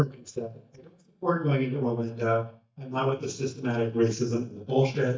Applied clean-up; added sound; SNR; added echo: neural mask model DeepFilterNet 3.